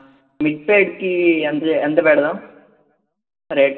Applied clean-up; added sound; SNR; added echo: none; none; none; reverberation time 0.9 s.